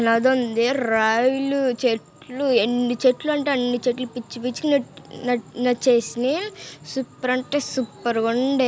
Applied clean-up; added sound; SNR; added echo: none; none; none; none.